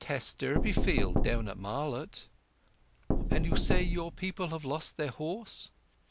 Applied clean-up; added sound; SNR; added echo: none; Knock; -4 dB; none.